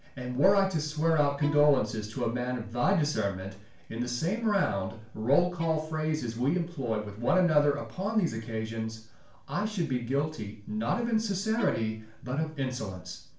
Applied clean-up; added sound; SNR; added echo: none; Bowed string instrument; 15 dB; reverberation time 0.4 s.